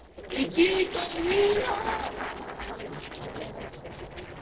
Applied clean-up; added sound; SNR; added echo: neural separator model SepFormer DNS4.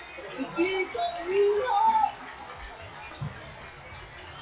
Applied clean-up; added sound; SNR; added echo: classical method WPE with log-MMSE.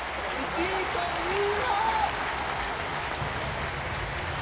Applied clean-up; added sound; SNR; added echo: none; Cheering; -2 dB; reverberation time 1.2 s.